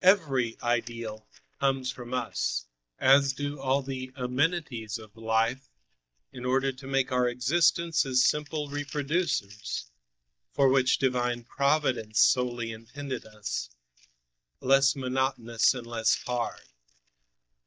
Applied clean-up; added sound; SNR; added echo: neural mask model DeepFilterNet 3.